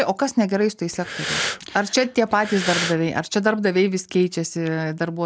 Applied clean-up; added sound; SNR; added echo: none; Breathing; 7 dB; none.